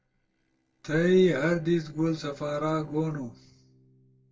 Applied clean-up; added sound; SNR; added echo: neural separator model SepFormer DNS4.